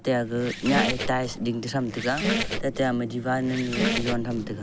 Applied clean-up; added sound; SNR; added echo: none; Squeak; 3 dB; none.